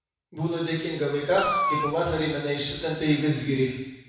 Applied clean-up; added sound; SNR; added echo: none; Meow; 5 dB; reverberation time 1.0 s.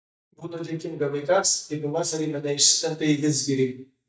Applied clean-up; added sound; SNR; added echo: neural mask model DeepFilterNet 3.